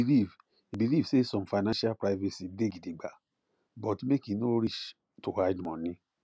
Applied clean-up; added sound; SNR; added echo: none; none; none; none.